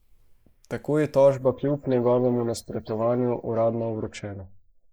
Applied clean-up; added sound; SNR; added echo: neural mask model Resemble Enhance denoiser.